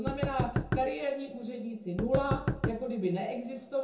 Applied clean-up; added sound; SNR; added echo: none; Knock; 2 dB; reverberation time 0.5 s.